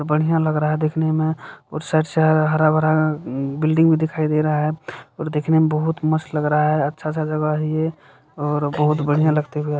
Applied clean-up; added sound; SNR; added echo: none; none; none; none.